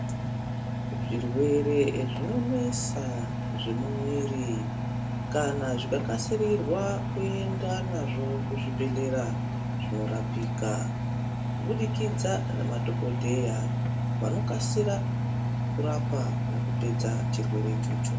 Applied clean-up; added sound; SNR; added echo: none; Engine; -3 dB; reverberation time 0.2 s.